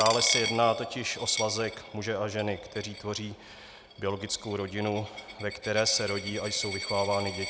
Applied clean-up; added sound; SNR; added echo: none; Coin (dropping); 7 dB; none.